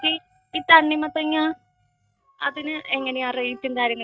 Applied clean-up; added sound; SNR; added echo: neural mask model RNNoise.